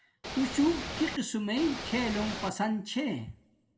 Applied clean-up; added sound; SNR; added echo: none; Ocean / Boat, Water vehicle; 6 dB; reverberation time 0.4 s.